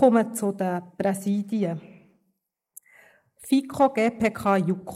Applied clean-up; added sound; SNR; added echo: neural mask model Resemble Enhance denoiser.